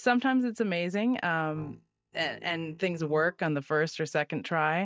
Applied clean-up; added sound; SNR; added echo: neural mask model DeepFilterNet 3.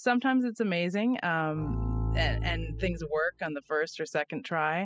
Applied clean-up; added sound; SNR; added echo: classical method spectral subtraction.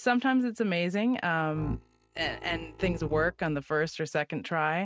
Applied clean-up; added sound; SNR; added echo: neural mask model RNNoise.